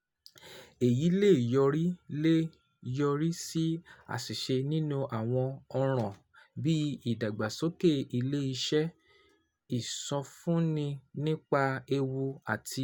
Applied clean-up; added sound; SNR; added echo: none; none; none; none.